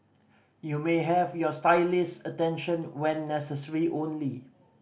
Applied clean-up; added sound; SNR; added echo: none; none; none; none.